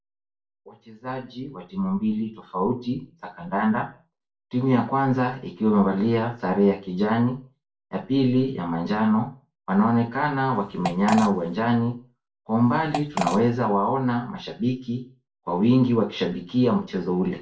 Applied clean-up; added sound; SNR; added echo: none; Fart; 8 dB; reverberation time 0.3 s.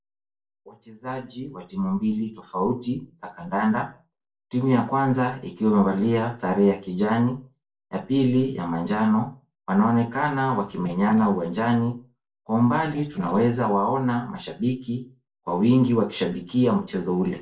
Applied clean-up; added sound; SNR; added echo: neural separator model SepFormer DNS4.